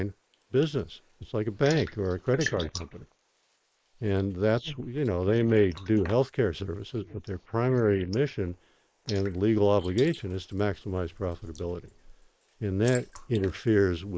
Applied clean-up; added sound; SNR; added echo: neural mask model Resemble Enhance denoiser.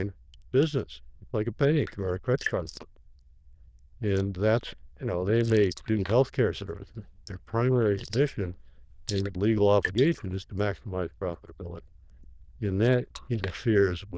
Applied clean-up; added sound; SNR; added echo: neural diffusion model UNIVERSE++.